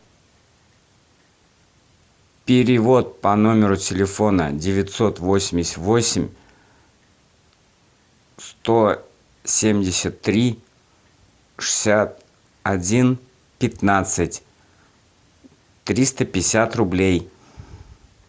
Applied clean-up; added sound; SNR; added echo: none; none; none; none.